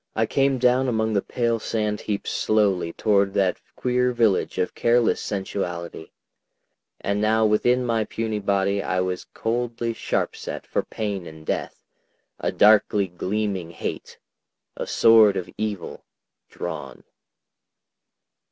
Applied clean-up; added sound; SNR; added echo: none; none; none; none.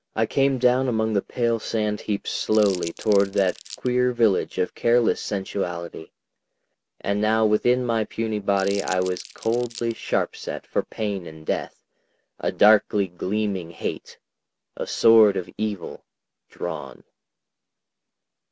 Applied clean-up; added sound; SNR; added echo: none; Crumpling, crinkling; 16 dB; none.